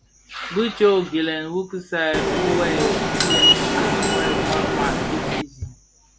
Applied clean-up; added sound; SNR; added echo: none; Subway, metro, underground; -5 dB; none.